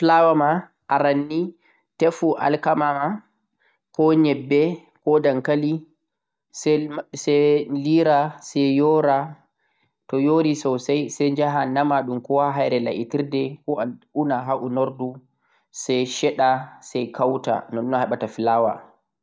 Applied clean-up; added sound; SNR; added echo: none; none; none; none.